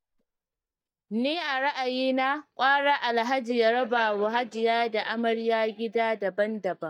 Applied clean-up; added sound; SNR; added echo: neural mask model DeepFilterNet 3.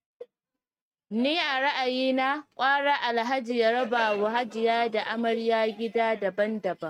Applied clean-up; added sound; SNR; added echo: neural mask model RNNoise.